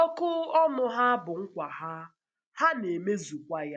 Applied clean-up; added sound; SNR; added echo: none; none; none; none.